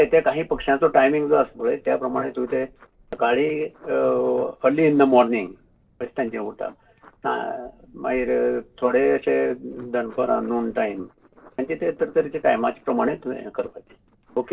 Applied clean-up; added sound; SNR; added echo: neural separator model SepFormer DNS4.